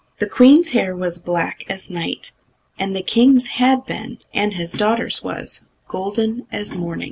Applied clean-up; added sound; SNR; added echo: none; none; none; none.